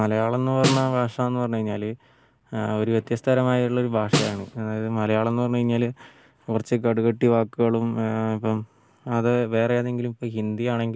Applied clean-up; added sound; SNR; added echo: none; Snare drum; 5 dB; none.